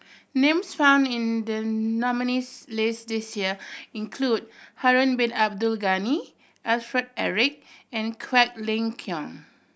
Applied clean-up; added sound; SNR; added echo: none; none; none; none.